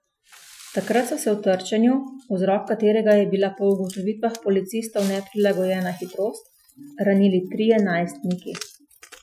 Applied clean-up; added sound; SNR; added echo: classical method Wiener filter.